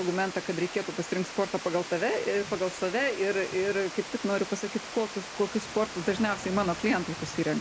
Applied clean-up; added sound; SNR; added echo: none; Water; 11 dB; none.